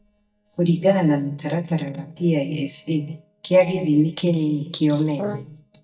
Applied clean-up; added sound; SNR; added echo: neural mask model DeepFilterNet 3.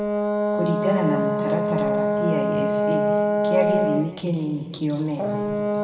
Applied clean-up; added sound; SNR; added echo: none; Brass instrument; -3 dB; reverberation time 2.1 s.